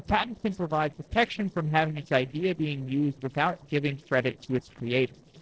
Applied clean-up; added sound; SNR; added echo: neural separator model SepFormer DNS4.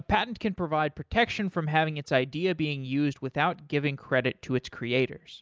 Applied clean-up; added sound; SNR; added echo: none; none; none; none.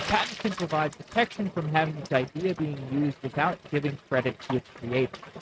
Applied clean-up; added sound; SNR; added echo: neural mask model RNNoise.